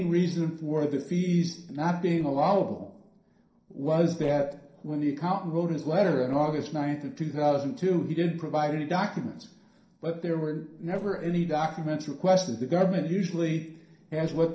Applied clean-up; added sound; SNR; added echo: neural separator model SepFormer DNS4.